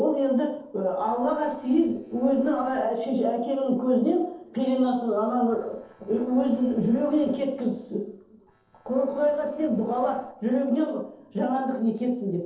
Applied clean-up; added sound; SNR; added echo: neural separator model SepFormer DNS4.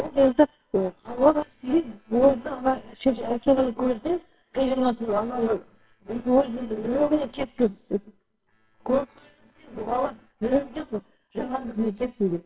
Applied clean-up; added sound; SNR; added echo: neural separator model SepFormer WHAMR!.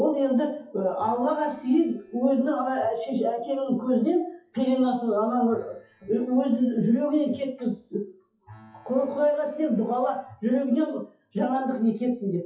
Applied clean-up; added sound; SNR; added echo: classical method WPE with log-MMSE.